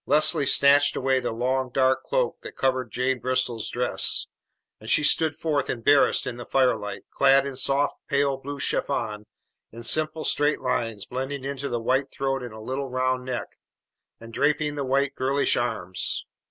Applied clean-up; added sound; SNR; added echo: none; none; none; none.